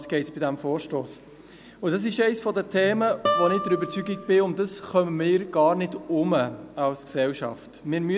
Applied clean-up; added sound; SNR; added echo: none; Guitar; 7 dB; none.